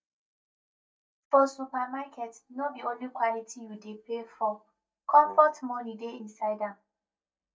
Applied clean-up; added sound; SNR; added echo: neural mask model DeepFilterNet 3.